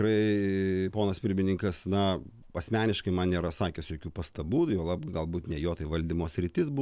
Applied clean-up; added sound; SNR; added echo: none; none; none; none.